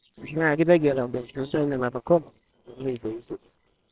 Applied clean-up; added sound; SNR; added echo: neural separator model SepFormer WHAMR!.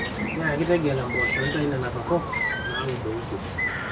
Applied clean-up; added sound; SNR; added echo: none; Bird; 1 dB; reverberation time 0.2 s.